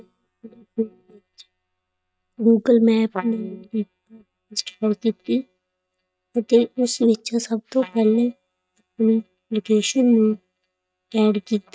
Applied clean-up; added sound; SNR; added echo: neural mask model DeepFilterNet 3.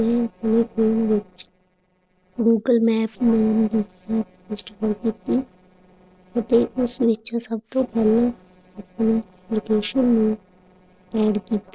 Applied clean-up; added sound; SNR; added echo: neural separator model SepFormer DNS4.